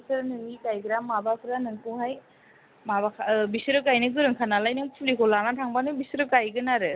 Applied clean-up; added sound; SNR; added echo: none; none; none; none.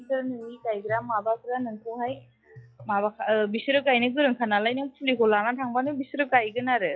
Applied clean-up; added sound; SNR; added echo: classical method log-MMSE.